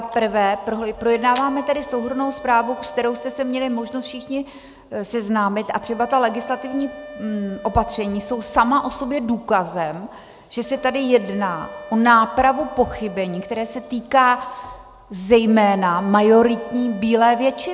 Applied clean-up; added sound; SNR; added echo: none; Camera + Wind instrument, woodwind instrument; 17 dB; none.